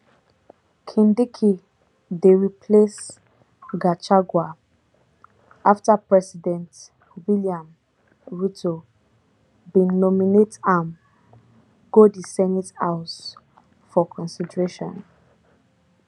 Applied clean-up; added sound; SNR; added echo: none; none; none; none.